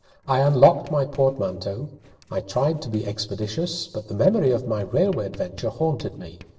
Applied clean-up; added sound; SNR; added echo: neural separator model SepFormer DNS4.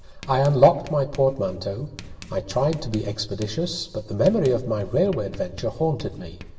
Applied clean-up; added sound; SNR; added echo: none; Writing; 18 dB; reverberation time 0.8 s.